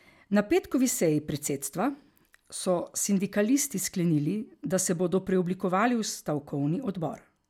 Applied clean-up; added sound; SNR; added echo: none; none; none; none.